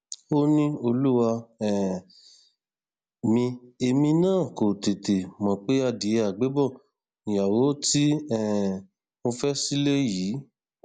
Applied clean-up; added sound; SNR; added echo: none; none; none; none.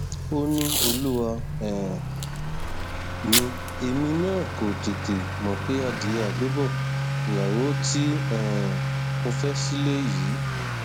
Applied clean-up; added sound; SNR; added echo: none; Packing tape, duct tape + Accelerating, revving, vroom / Motor vehicle (road); -1 dB; none.